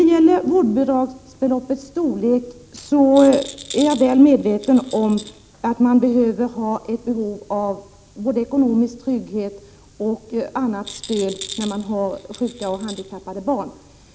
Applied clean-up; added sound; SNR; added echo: none; Rattle; 18 dB; none.